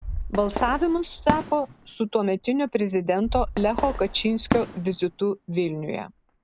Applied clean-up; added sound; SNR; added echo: none; Fireworks; 8 dB; none.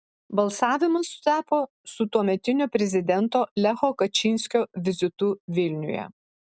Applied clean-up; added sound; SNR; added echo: none; none; none; none.